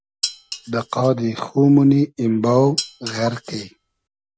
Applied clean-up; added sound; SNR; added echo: none; Dishes, pots, and pans; 13 dB; none.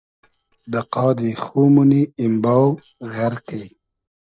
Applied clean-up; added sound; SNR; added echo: neural separator model SepFormer DNS4.